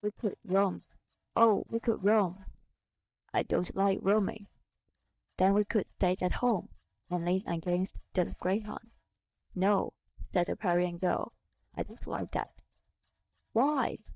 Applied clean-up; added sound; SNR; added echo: neural mask model DeepFilterNet 3.